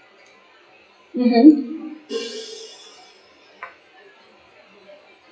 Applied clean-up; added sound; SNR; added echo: classical method WPE with log-MMSE.